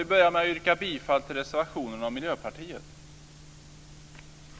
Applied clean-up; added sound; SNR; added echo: none; none; none; none.